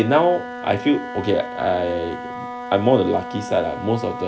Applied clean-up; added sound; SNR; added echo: none; Wind instrument, woodwind instrument; 10 dB; none.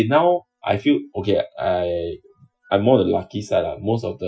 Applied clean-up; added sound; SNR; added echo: classical method Wiener filter.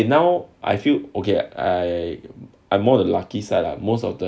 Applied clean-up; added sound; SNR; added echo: none; none; none; none.